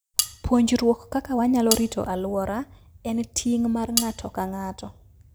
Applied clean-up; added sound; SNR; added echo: none; Cutlery, silverware; 4 dB; none.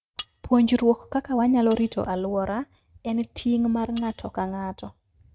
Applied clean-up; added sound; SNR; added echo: neural mask model RNNoise.